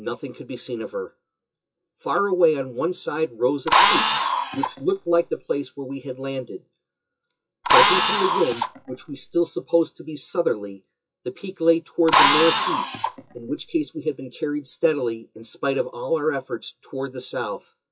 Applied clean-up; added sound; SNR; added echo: classical method WPE with log-MMSE.